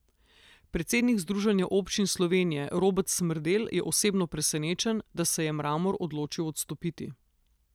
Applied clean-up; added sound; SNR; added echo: none; none; none; none.